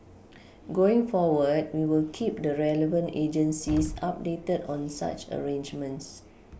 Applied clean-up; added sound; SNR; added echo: none; Explosion; 11 dB; none.